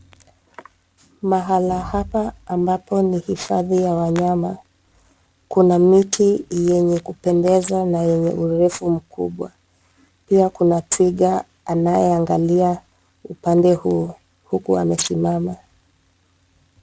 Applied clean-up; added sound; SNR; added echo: none; none; none; none.